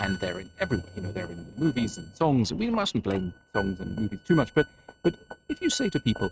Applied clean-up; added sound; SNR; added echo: neural mask model RNNoise.